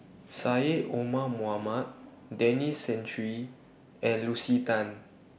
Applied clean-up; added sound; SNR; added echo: none; none; none; none.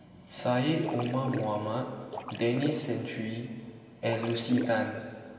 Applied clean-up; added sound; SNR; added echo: none; Splash, splatter; 10 dB; reverberation time 2.9 s.